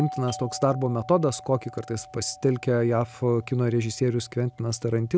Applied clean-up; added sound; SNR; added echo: none; Doorbell; 18 dB; none.